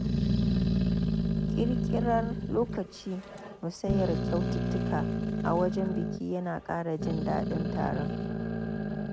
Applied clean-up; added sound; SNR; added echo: none; Growling; -3 dB; none.